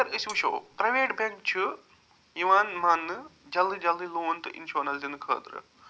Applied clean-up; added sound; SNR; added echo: none; Cutlery, silverware; 20 dB; none.